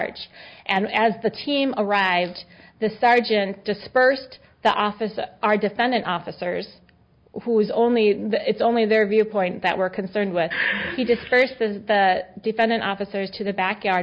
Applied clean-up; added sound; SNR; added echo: none; none; none; none.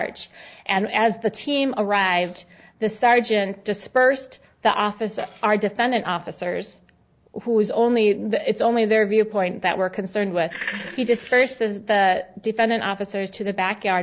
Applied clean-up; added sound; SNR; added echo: neural separator model SepFormer DNS4.